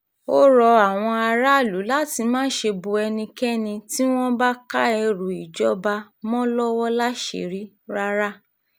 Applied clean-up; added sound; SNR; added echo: none; none; none; none.